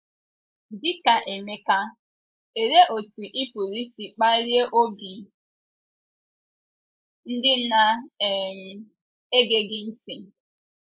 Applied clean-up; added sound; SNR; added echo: neural mask model Resemble Enhance denoiser.